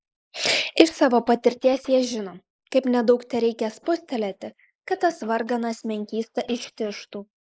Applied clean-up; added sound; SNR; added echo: neural mask model Resemble Enhance denoiser.